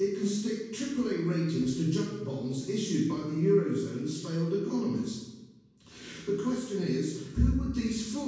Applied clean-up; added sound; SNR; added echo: none; none; none; reverberation time 1.2 s.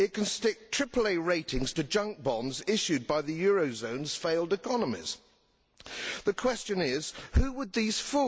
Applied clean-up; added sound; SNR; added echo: none; none; none; none.